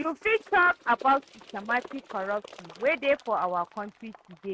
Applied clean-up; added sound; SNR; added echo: neural mask model RNNoise.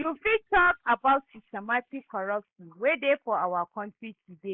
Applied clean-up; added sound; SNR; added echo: neural mask model Resemble Enhance denoiser.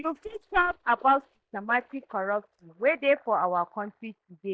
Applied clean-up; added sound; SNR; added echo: neural mask model DeepFilterNet 3.